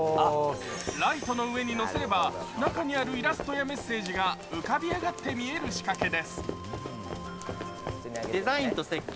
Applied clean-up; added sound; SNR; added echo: none; Run; 10 dB; none.